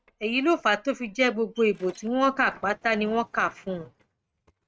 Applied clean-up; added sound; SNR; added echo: neural mask model RNNoise.